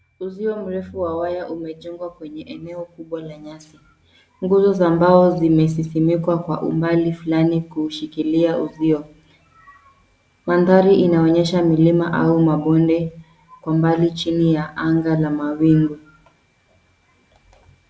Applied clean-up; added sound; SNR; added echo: none; none; none; none.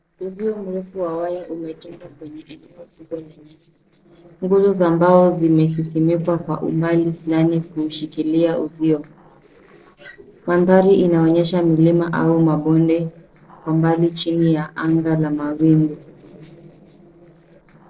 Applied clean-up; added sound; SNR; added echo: neural separator model SepFormer DNS4.